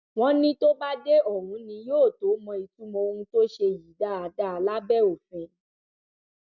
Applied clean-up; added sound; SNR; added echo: none; none; none; none.